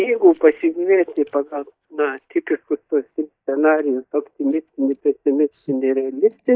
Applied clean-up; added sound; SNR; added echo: neural mask model DeepFilterNet 3.